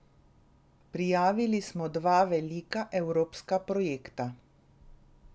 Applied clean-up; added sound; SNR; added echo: none; none; none; none.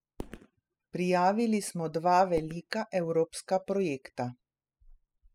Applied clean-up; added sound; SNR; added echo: classical method spectral subtraction.